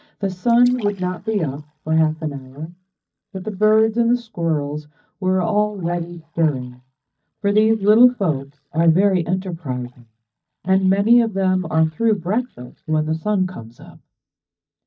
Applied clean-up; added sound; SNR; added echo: neural mask model DeepFilterNet 3.